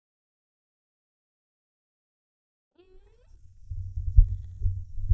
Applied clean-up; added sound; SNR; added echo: neural mask model DeepFilterNet 3.